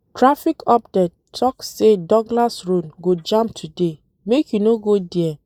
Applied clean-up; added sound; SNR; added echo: neural mask model Resemble Enhance denoiser.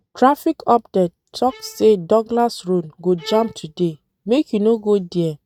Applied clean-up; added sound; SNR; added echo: neural mask model RNNoise.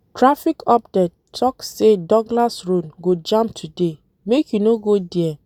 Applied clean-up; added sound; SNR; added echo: none; none; none; none.